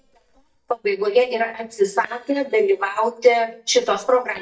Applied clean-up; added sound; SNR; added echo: neural mask model DeepFilterNet 3.